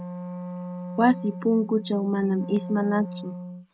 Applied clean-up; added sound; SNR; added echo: none; Wind instrument, woodwind instrument; 10 dB; none.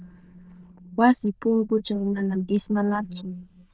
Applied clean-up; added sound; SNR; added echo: neural diffusion model UNIVERSE++.